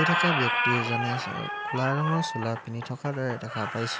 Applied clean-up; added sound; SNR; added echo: none; Squeak; 0 dB; none.